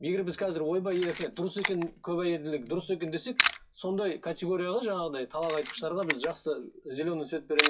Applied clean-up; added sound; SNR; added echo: classical method WPE with log-MMSE.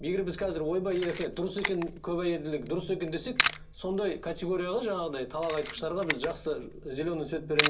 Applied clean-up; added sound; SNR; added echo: none; Camera; 5 dB; reverberation time 0.2 s.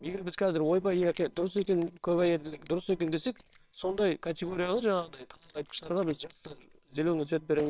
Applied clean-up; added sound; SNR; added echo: neural separator model SepFormer WHAMR!.